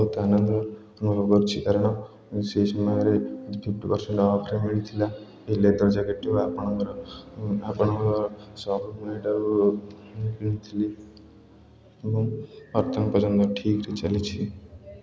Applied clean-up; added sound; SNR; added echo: none; Piano; 13 dB; none.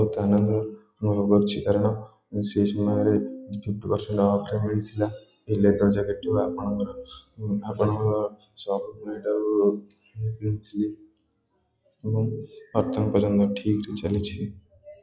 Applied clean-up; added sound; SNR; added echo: classical method log-MMSE.